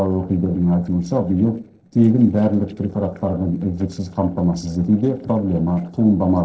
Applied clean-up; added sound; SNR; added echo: neural separator model SepFormer DNS4.